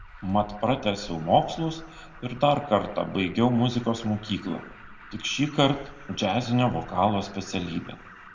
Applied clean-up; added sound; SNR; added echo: none; Alarm; 19 dB; reverberation time 1.0 s.